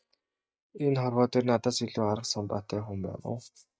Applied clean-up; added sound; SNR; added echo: neural mask model DeepFilterNet 3.